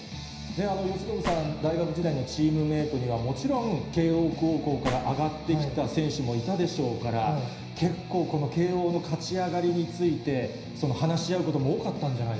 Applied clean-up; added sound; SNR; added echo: none; Gunshot, gunfire; 16 dB; reverberation time 0.9 s.